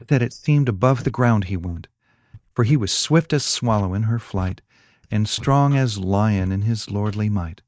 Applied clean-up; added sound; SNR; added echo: neural mask model DeepFilterNet 3.